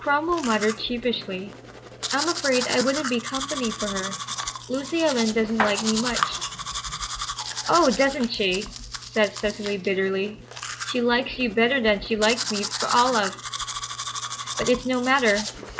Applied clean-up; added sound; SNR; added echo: none; Domestic sounds, home sounds; 7 dB; none.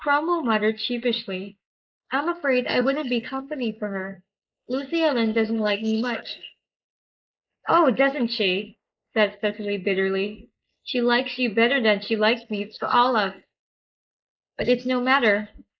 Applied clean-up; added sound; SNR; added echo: neural mask model Resemble Enhance denoiser.